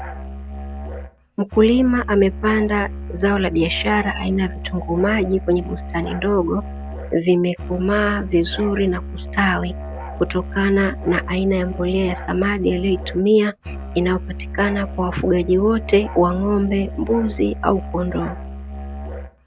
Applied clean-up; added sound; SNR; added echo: none; Musical instrument; 10 dB; none.